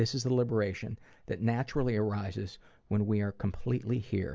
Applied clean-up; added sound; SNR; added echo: none; none; none; none.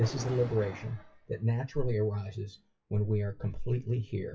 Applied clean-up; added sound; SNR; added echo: classical method WPE with log-MMSE.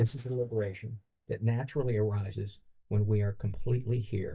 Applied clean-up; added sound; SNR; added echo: neural mask model DeepFilterNet 3.